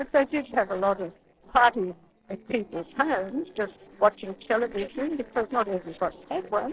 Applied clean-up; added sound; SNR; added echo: neural separator model SepFormer DNS4.